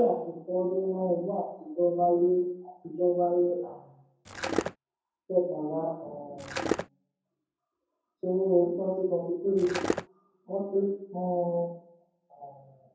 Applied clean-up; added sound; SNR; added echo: none; Skateboard; 2 dB; reverberation time 0.7 s.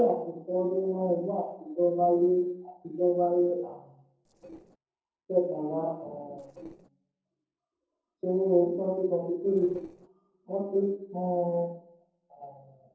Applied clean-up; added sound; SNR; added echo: neural separator model SepFormer DNS4.